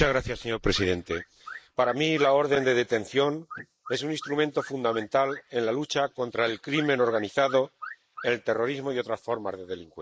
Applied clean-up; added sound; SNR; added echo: neural mask model Resemble Enhance denoiser.